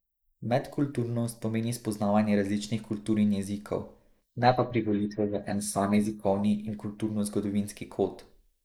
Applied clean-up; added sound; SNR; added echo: neural mask model Resemble Enhance denoiser.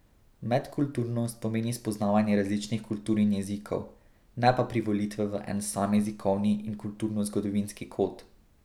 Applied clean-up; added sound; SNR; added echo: none; none; none; none.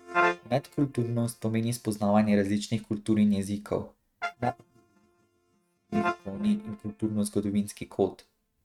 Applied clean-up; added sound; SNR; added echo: neural mask model RNNoise.